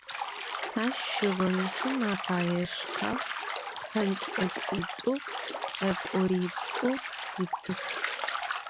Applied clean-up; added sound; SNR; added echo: none; Bathtub (filling or washing); 3 dB; none.